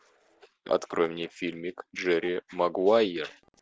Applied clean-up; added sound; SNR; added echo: neural separator model SepFormer DNS4.